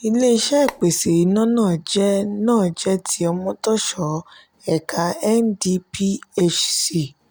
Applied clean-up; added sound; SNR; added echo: none; Telephone; 12 dB; none.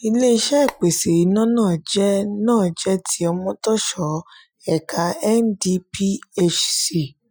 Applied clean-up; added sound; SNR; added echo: classical method Wiener filter.